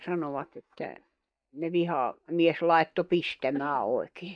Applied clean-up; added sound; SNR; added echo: neural mask model DeepFilterNet 3.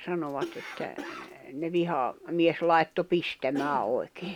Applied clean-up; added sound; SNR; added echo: none; Cough; 14 dB; none.